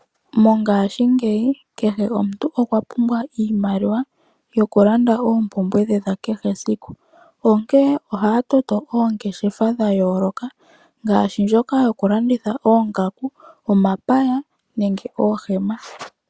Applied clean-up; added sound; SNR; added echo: none; none; none; none.